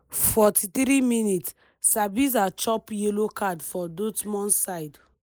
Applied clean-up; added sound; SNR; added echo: neural mask model Resemble Enhance denoiser.